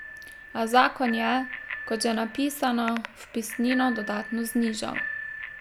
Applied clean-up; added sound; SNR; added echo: none; Bicycle bell; 10 dB; none.